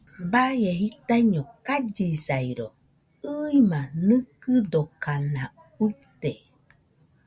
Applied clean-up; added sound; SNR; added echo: none; none; none; none.